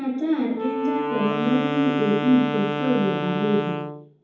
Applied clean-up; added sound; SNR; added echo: none; Wind instrument, woodwind instrument; 4 dB; reverberation time 1.8 s.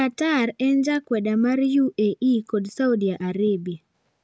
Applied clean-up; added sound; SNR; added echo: none; none; none; none.